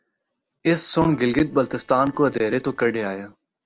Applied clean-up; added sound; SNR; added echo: neural separator model SepFormer DNS4.